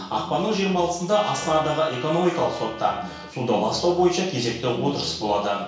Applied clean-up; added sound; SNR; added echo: none; Trumpet; 16 dB; reverberation time 0.6 s.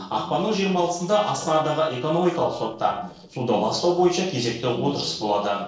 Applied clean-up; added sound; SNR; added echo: neural separator model SepFormer DNS4.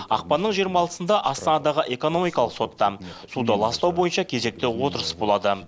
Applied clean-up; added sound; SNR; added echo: none; none; none; none.